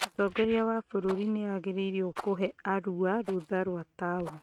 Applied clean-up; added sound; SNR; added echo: neural mask model RNNoise.